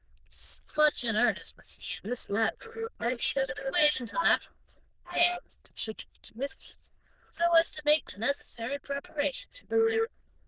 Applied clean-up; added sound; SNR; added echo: neural diffusion model UNIVERSE++.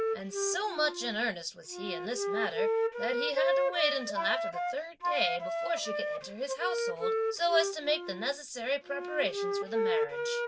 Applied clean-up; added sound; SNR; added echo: none; Wind instrument, woodwind instrument; -1 dB; none.